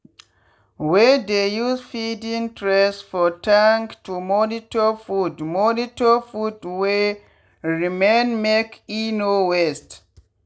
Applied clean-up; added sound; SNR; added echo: none; none; none; none.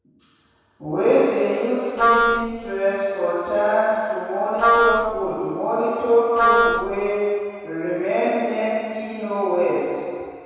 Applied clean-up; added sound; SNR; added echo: none; Wind instrument, woodwind instrument; -2 dB; reverberation time 2.2 s.